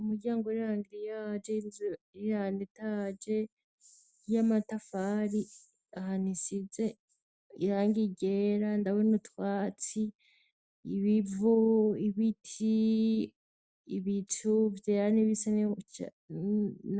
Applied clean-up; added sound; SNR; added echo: none; none; none; none.